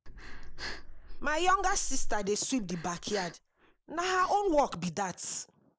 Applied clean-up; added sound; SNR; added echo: neural mask model Resemble Enhance denoiser.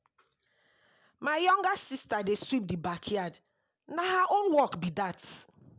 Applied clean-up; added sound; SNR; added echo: none; none; none; none.